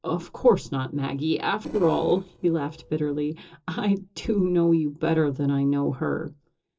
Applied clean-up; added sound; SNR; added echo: neural separator model SepFormer DNS4.